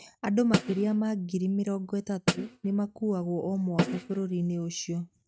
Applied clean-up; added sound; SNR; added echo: neural mask model RNNoise.